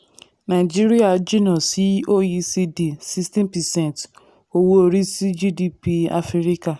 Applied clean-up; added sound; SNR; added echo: none; none; none; none.